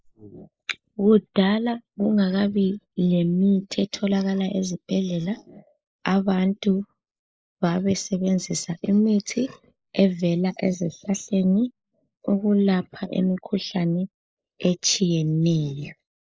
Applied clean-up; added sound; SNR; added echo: neural mask model Resemble Enhance denoiser.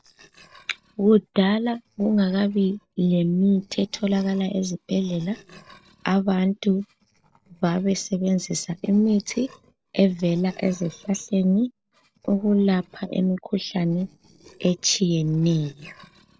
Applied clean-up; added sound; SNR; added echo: neural separator model SepFormer DNS4.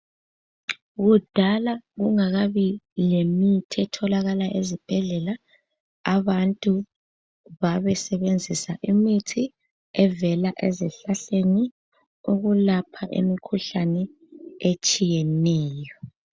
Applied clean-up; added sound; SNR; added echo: none; none; none; none.